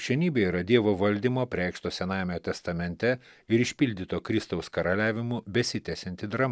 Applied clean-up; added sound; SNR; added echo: none; none; none; none.